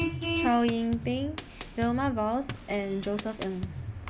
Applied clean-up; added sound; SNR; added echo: none; Drum kit + Vehicle horn, car horn, honking; 6 dB; none.